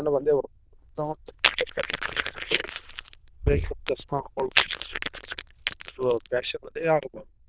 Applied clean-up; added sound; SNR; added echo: neural diffusion model UNIVERSE++.